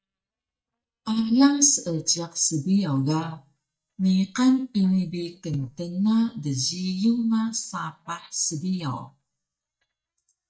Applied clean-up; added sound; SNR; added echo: neural mask model DeepFilterNet 3.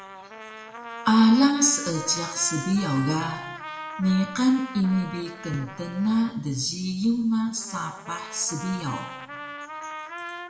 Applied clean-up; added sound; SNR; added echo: none; Trumpet; 13 dB; reverberation time 0.9 s.